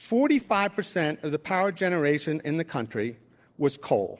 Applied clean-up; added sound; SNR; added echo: neural separator model SepFormer DNS4.